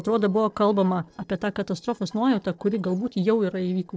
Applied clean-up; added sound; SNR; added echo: neural separator model SepFormer DNS4.